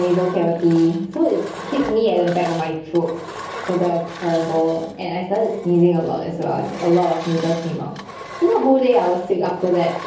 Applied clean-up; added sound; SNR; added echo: none; Engine; 16 dB; reverberation time 0.7 s.